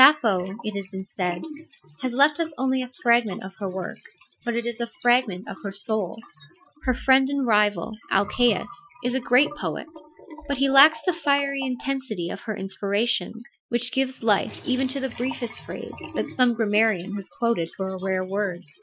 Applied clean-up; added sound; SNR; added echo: classical method Wiener filter.